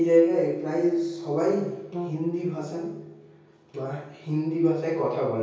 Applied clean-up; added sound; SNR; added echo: none; Brass instrument; 12 dB; reverberation time 0.6 s.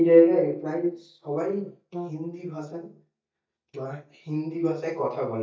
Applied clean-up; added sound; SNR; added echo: neural mask model DeepFilterNet 3.